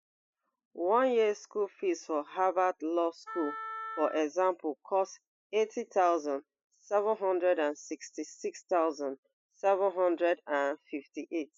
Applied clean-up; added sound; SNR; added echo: classical method spectral subtraction.